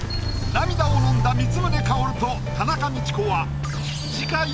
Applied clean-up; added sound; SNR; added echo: none; Walk, footsteps; -2 dB; none.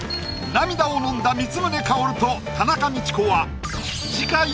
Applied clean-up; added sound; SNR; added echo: none; none; none; none.